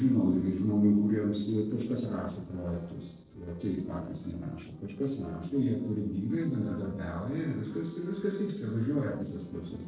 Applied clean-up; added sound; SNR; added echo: neural separator model SepFormer DNS4.